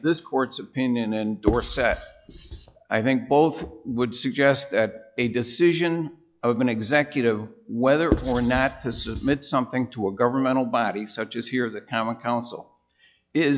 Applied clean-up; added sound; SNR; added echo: classical method log-MMSE.